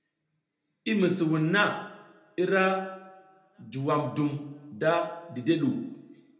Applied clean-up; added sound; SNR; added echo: none; none; none; reverberation time 0.8 s.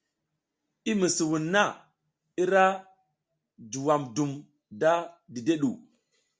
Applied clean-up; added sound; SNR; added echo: none; none; none; none.